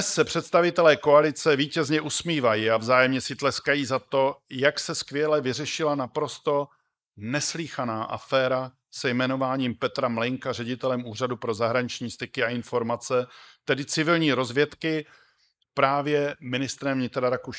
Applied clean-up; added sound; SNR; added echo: neural mask model Resemble Enhance denoiser.